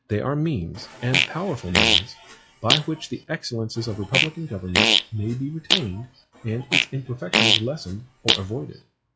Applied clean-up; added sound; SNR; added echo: classical method log-MMSE.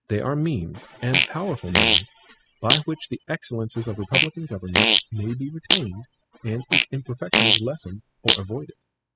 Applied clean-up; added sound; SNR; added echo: classical method spectral subtraction.